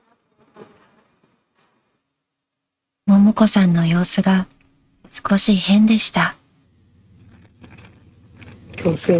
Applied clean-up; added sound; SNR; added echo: neural mask model RNNoise.